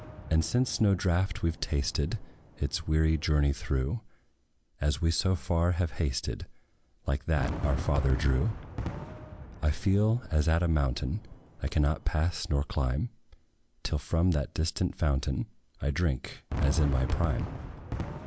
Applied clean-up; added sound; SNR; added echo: none; Fireworks; 12 dB; none.